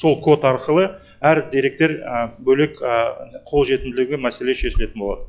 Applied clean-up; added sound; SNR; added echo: classical method log-MMSE.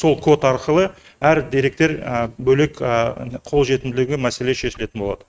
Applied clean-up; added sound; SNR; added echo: neural mask model RNNoise.